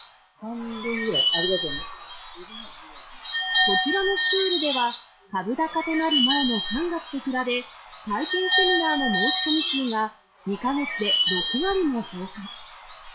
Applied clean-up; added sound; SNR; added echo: classical method log-MMSE.